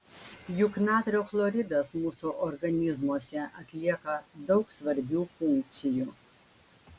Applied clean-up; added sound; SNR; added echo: none; none; none; none.